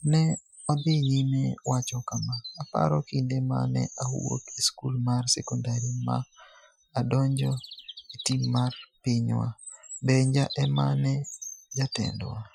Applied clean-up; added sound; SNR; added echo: classical method Wiener filter.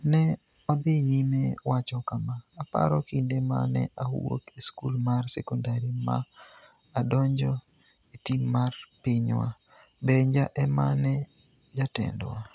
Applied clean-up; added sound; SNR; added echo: none; none; none; none.